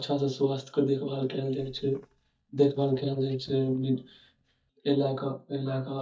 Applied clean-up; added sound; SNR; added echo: neural mask model DeepFilterNet 3.